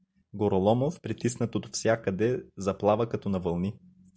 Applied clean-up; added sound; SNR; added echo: none; none; none; none.